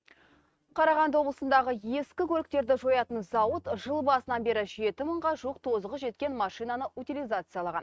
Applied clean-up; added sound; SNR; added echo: neural mask model RNNoise.